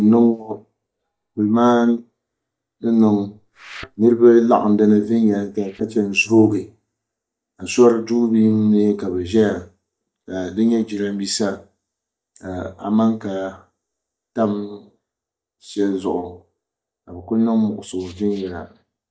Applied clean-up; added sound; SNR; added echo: neural mask model DeepFilterNet 3.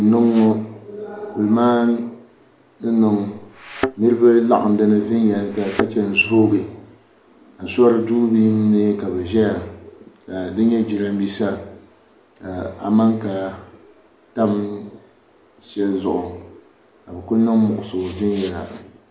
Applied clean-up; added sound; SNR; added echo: none; Thump, thud; 8 dB; none.